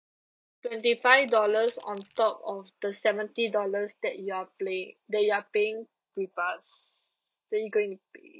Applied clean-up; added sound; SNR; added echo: neural mask model DeepFilterNet 3.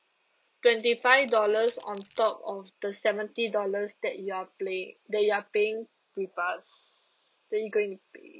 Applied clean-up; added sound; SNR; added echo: none; Rattle / Keys jangling; 20 dB; none.